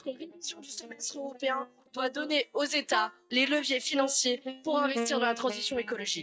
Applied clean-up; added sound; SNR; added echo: neural mask model DeepFilterNet 3.